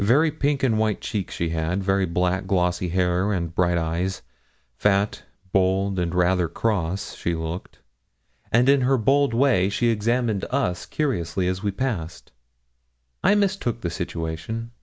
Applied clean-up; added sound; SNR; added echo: none; none; none; none.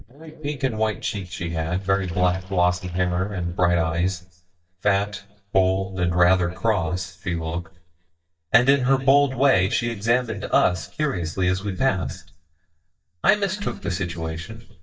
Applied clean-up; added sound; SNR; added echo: neural mask model DeepFilterNet 3.